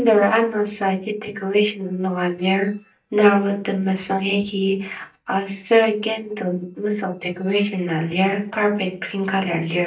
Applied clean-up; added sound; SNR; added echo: neural mask model DeepFilterNet 3.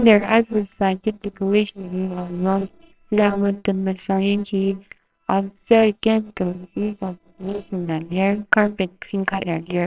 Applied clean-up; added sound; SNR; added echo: neural separator model SepFormer WHAMR!.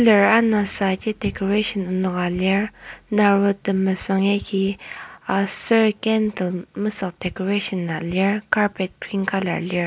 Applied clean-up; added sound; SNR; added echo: none; none; none; none.